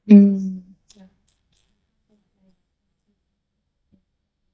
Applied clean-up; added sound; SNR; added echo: neural mask model DeepFilterNet 3.